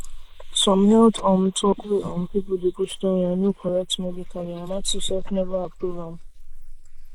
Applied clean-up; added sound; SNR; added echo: neural mask model Resemble Enhance denoiser.